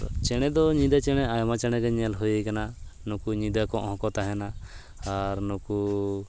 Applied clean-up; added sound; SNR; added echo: none; none; none; none.